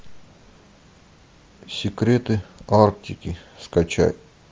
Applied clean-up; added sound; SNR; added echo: none; none; none; none.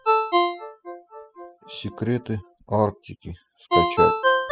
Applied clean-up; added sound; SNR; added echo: classical method spectral subtraction.